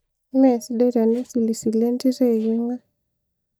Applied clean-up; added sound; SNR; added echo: neural mask model DeepFilterNet 3.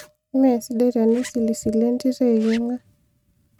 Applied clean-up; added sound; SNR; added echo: neural mask model RNNoise.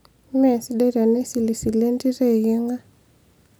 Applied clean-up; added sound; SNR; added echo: none; none; none; none.